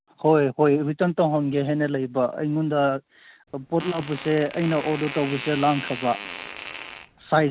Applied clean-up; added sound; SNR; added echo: none; Fart; 13 dB; none.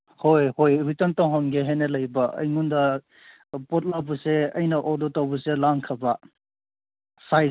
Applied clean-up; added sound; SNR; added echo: none; none; none; none.